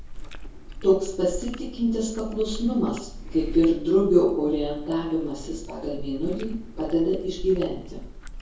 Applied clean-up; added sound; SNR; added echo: none; Chewing, mastication; 10 dB; reverberation time 0.6 s.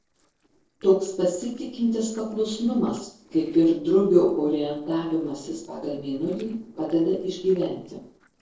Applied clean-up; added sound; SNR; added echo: neural separator model SepFormer DNS4.